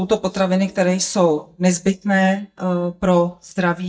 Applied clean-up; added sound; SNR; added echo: neural mask model DeepFilterNet 3.